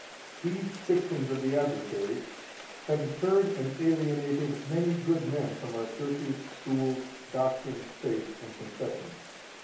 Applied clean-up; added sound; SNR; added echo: none; Rain; 15 dB; reverberation time 0.7 s.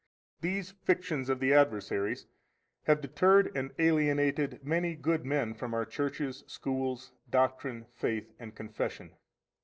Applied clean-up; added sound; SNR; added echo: none; none; none; none.